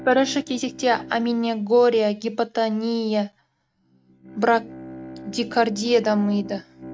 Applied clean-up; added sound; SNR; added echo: neural mask model RNNoise.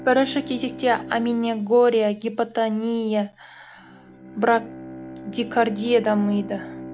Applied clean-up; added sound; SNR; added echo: none; Bowed string instrument; 16 dB; none.